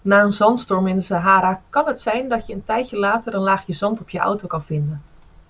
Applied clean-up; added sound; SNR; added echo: none; none; none; none.